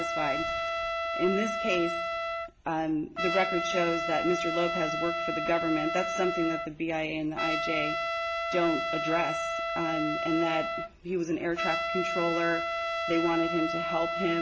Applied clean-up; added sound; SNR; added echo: none; Trumpet; 1 dB; none.